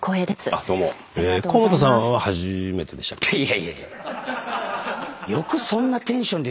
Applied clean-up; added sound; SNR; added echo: none; none; none; none.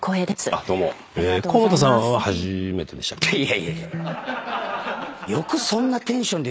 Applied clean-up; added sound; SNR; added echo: none; Electric guitar; 11 dB; none.